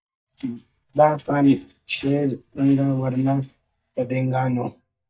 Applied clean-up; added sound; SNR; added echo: neural mask model DeepFilterNet 3.